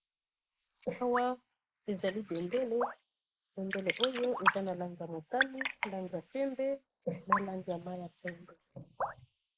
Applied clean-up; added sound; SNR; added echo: neural mask model Resemble Enhance denoiser.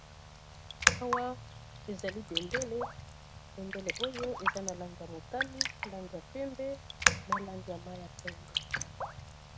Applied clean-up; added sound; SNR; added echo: none; Raindrop; -5 dB; none.